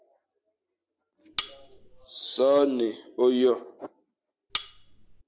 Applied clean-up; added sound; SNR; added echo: none; Cutlery, silverware; -1 dB; none.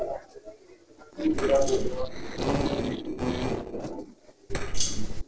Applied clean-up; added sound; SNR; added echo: neural separator model SepFormer DNS4.